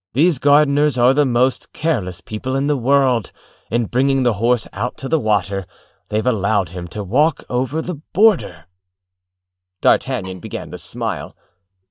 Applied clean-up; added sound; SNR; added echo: neural mask model DeepFilterNet 3.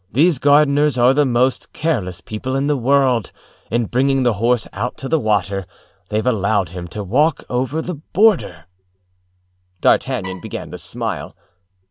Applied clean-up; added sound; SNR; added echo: none; Bowed string instrument; 18 dB; none.